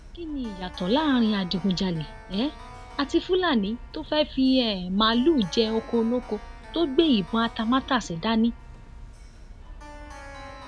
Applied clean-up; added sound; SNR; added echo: none; Keyboard (musical); 16 dB; none.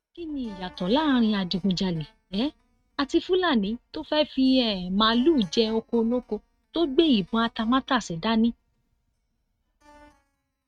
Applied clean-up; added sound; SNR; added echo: neural mask model RNNoise.